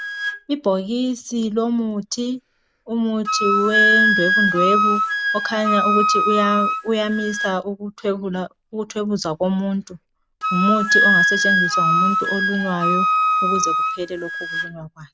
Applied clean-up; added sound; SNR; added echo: none; Wind instrument, woodwind instrument; -2 dB; none.